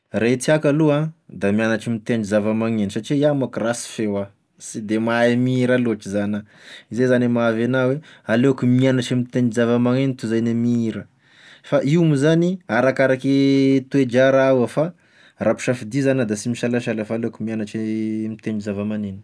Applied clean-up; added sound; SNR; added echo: none; none; none; none.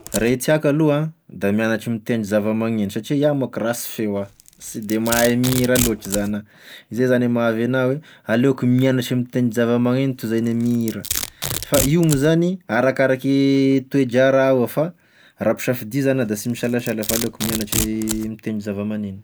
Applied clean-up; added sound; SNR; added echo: none; Domestic sounds, home sounds; 12 dB; none.